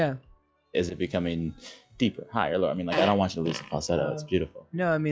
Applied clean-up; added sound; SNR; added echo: classical method log-MMSE.